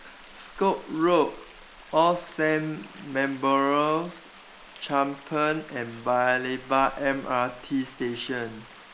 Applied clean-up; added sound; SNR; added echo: neural mask model Resemble Enhance denoiser.